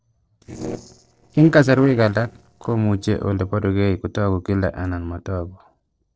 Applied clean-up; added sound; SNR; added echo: neural separator model SepFormer DNS4.